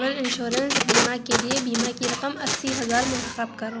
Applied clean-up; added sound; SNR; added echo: none; Packing tape, duct tape; 0 dB; none.